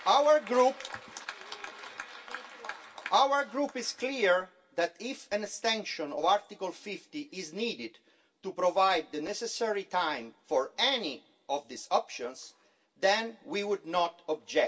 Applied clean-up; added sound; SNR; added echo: none; none; none; reverberation time 0.2 s.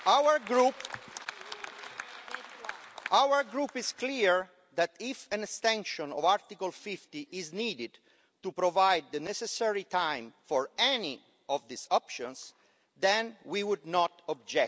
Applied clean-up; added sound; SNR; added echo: none; none; none; none.